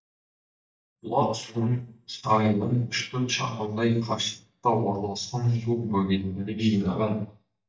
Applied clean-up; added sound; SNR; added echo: neural mask model DeepFilterNet 3.